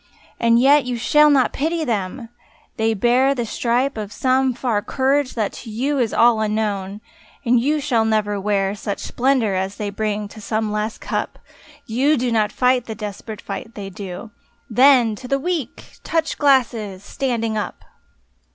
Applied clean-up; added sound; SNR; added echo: none; none; none; none.